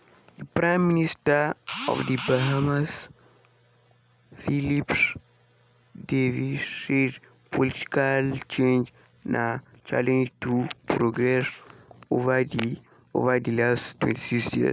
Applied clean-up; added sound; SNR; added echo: none; none; none; none.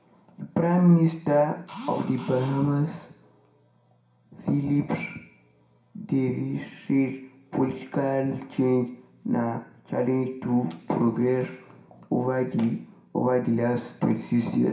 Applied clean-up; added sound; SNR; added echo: none; none; none; reverberation time 0.5 s.